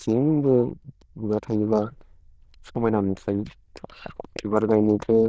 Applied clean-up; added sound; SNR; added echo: neural diffusion model UNIVERSE++.